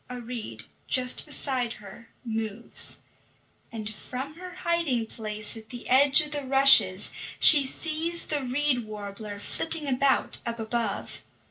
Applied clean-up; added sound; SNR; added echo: none; none; none; reverberation time 0.2 s.